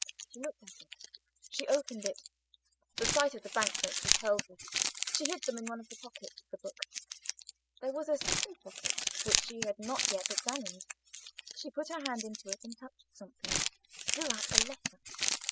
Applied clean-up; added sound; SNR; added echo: classical method spectral subtraction.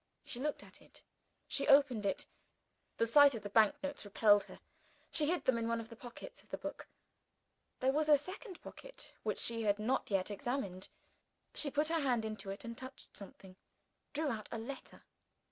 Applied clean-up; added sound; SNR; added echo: none; none; none; none.